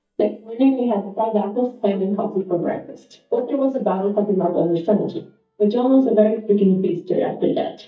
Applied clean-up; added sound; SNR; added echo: neural mask model DeepFilterNet 3.